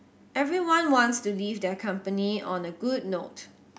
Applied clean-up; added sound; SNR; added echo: none; none; none; none.